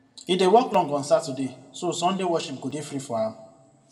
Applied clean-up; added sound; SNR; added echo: none; none; none; reverberation time 1.1 s.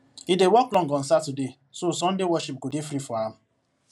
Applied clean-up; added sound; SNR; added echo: none; none; none; none.